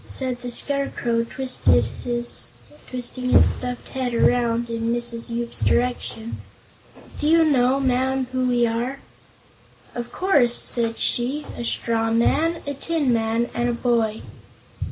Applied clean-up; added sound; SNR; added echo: none; none; none; none.